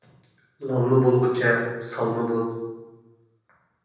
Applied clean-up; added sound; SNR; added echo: none; none; none; reverberation time 1.1 s.